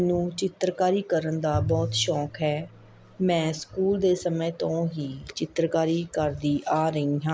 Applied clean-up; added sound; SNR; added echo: none; Bowed string instrument; 8 dB; none.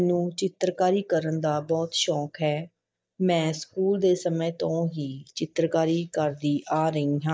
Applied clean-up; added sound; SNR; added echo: neural mask model DeepFilterNet 3.